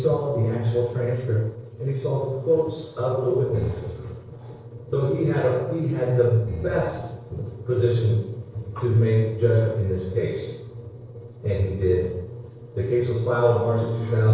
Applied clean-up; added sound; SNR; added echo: neural separator model SepFormer DNS4.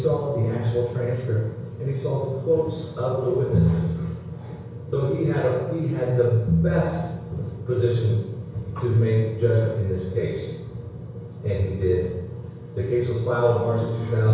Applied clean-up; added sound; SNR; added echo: none; Piano; 4 dB; reverberation time 0.6 s.